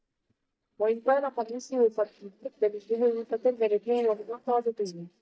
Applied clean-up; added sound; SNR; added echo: neural mask model DeepFilterNet 3.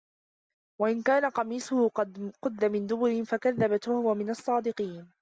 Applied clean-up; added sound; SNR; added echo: none; none; none; none.